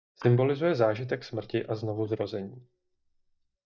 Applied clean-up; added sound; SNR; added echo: neural mask model DeepFilterNet 3.